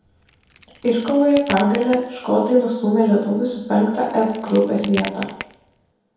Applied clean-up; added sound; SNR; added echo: none; Crack; 17 dB; reverberation time 2.0 s.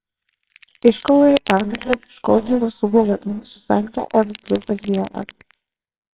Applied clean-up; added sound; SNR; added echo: neural separator model SepFormer WHAMR!.